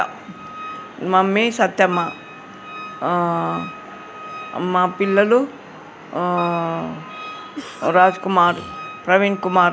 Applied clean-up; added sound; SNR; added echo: none; Cough + Wind instrument, woodwind instrument; 15 dB; none.